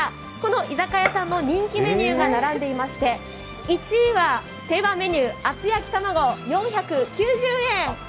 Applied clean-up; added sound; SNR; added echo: none; Gunshot, gunfire; 16 dB; none.